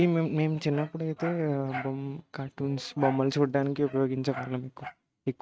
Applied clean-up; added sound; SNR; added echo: neural mask model RNNoise.